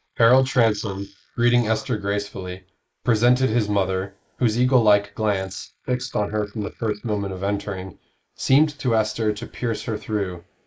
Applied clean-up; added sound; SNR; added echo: neural mask model Resemble Enhance denoiser.